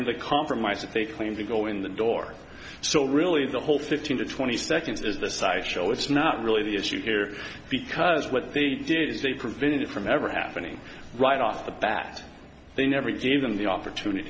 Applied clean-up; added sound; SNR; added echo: none; none; none; none.